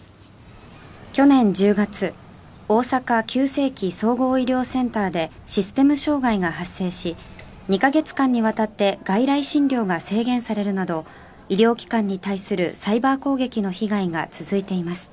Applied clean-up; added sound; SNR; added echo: none; none; none; none.